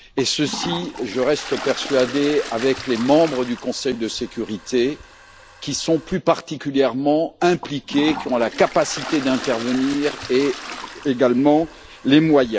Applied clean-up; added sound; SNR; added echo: none; Toilet flush; 14 dB; none.